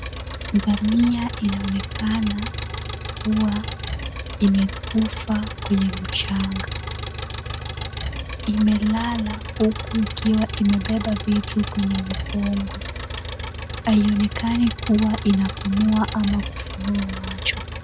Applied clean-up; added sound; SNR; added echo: none; Engine; 7 dB; none.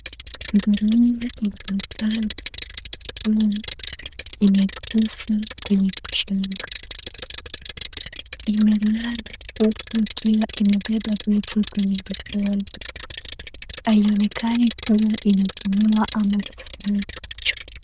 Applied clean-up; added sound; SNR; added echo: neural diffusion model UNIVERSE++.